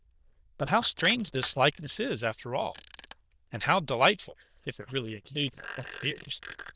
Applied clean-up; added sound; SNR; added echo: neural diffusion model UNIVERSE++.